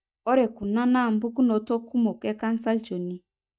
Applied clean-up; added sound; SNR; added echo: neural mask model DeepFilterNet 3.